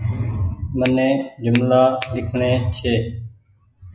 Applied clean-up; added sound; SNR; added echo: classical method log-MMSE.